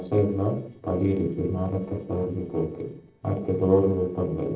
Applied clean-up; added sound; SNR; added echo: neural separator model SepFormer DNS4.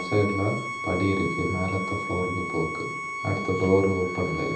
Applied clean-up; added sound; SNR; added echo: none; Bowed string instrument; 6 dB; reverberation time 0.6 s.